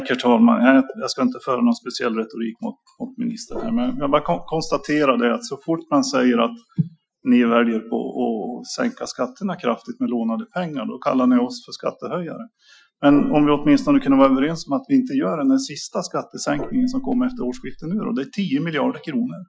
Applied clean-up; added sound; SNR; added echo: classical method Wiener filter.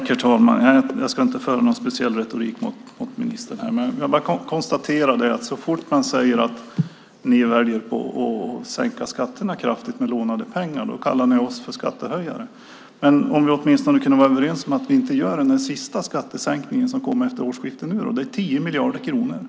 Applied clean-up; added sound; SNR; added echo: none; none; none; none.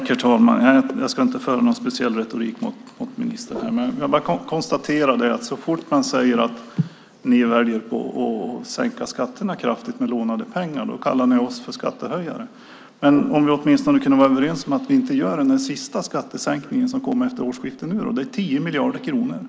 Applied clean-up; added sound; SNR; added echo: neural mask model Resemble Enhance denoiser.